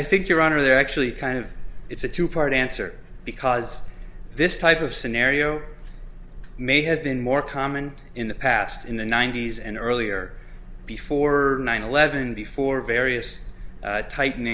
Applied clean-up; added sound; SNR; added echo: none; none; none; none.